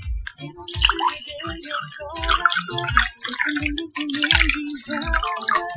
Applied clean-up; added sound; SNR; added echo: classical method Wiener filter.